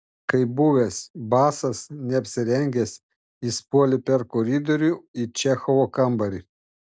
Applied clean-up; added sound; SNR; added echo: none; none; none; none.